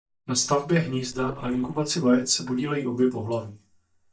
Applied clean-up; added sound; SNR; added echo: neural mask model DeepFilterNet 3.